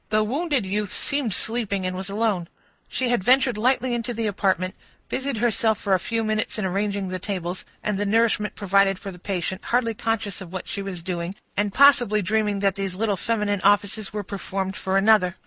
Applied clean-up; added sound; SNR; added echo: neural mask model Resemble Enhance denoiser.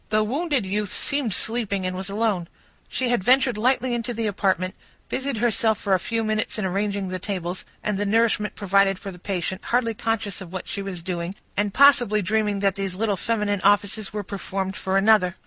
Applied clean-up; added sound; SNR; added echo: none; none; none; none.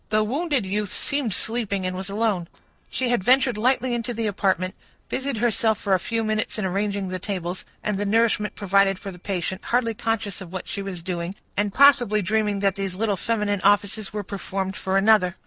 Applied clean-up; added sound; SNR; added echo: neural separator model SepFormer DNS4.